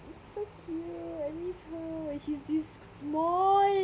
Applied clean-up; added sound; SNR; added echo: none; none; none; none.